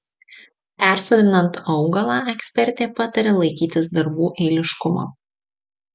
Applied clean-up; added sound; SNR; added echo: none; none; none; none.